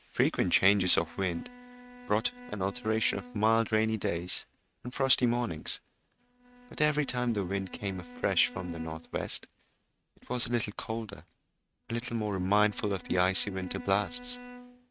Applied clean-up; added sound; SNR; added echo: neural mask model RNNoise.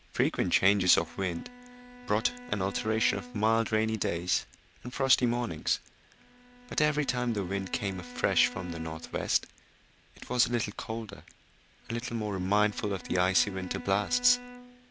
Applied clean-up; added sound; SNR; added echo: none; Bowed string instrument; 18 dB; none.